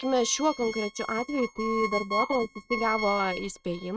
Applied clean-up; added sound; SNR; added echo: neural mask model RNNoise.